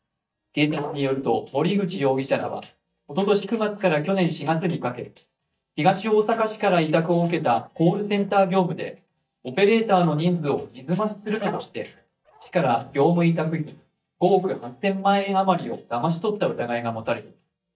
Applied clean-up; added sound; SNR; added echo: neural mask model DeepFilterNet 3.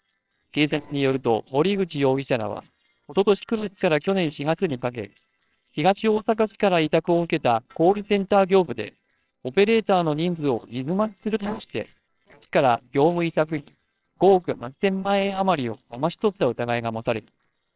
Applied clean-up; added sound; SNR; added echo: neural separator model SepFormer WHAMR!.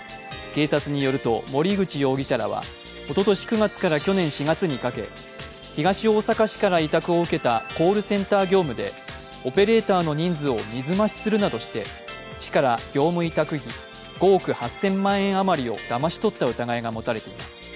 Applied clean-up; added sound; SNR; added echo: none; none; none; none.